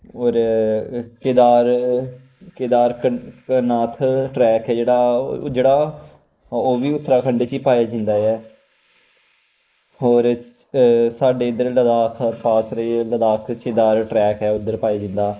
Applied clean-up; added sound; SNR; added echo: neural mask model Resemble Enhance denoiser.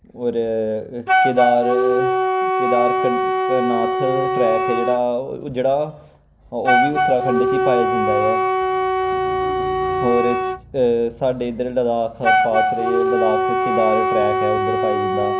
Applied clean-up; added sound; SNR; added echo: none; Wind instrument, woodwind instrument; -2 dB; none.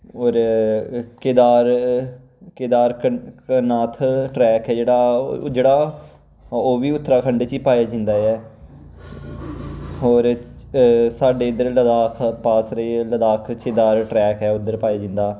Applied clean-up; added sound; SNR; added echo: none; none; none; none.